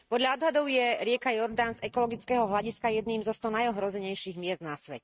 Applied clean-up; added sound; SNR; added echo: neural mask model RNNoise.